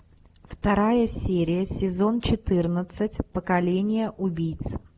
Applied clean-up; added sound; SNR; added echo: none; none; none; none.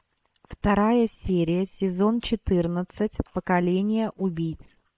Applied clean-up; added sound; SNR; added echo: neural separator model SepFormer WHAM!.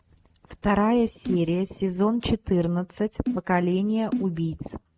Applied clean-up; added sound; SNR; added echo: neural mask model RNNoise.